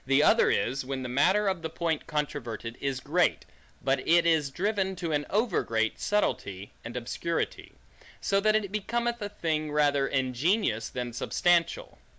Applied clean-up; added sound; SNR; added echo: none; none; none; none.